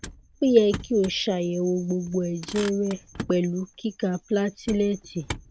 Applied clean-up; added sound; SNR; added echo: none; Motor vehicle (road); 15 dB; none.